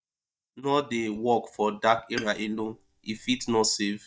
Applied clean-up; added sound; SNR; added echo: neural mask model DeepFilterNet 3.